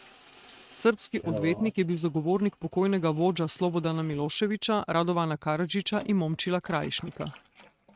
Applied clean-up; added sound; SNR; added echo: neural mask model RNNoise.